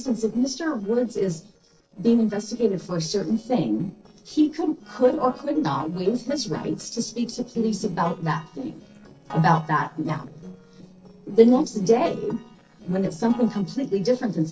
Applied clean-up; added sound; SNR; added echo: neural separator model SepFormer DNS4.